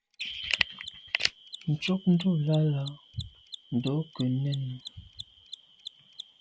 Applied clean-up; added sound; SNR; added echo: none; Mechanisms; 17 dB; none.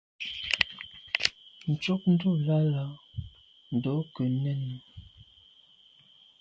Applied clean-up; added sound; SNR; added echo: none; none; none; none.